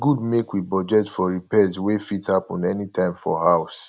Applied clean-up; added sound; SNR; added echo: none; none; none; none.